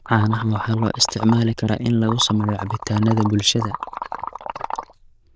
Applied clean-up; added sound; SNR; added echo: neural diffusion model UNIVERSE++.